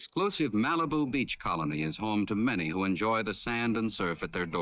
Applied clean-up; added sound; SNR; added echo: neural mask model DeepFilterNet 3.